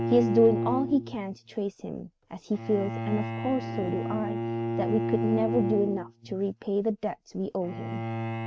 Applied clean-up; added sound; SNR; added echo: neural mask model RNNoise.